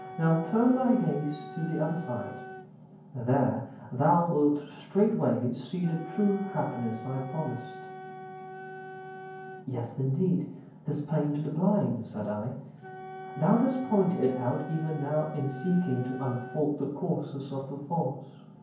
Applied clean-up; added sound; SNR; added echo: none; Wind instrument, woodwind instrument; 16 dB; reverberation time 0.9 s.